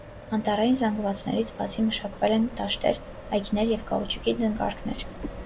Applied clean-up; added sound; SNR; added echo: none; Accelerating, revving, vroom; 13 dB; none.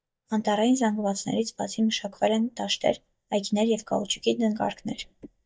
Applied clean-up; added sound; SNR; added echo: neural mask model DeepFilterNet 3.